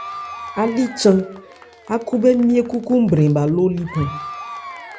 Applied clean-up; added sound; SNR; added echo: none; Applause / Crowd / Cheering; 16 dB; none.